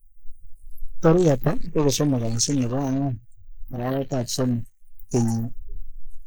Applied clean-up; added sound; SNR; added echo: neural mask model Resemble Enhance denoiser.